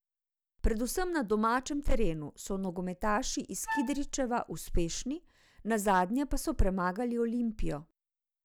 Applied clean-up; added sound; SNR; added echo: none; Wind instrument, woodwind instrument; 8 dB; none.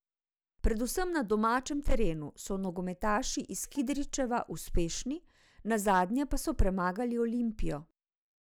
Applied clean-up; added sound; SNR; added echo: neural mask model Resemble Enhance denoiser.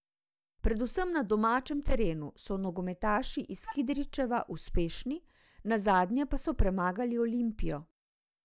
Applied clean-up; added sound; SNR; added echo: neural mask model DeepFilterNet 3.